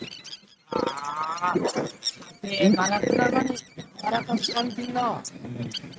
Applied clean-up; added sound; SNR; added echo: neural mask model RNNoise.